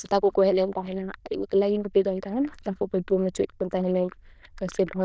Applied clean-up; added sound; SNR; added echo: neural diffusion model UNIVERSE++.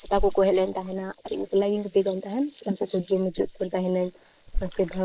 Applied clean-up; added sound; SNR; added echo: neural mask model Resemble Enhance denoiser.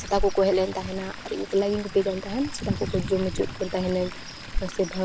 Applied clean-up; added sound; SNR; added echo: none; Chatter / Stream; 8 dB; none.